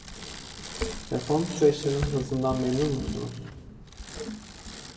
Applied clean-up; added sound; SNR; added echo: none; Bicycle; 8 dB; reverberation time 1.6 s.